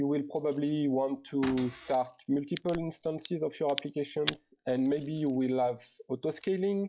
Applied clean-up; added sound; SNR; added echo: classical method log-MMSE.